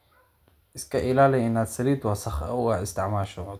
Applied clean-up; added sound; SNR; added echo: none; none; none; none.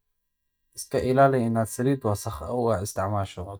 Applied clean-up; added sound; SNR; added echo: neural mask model DeepFilterNet 3.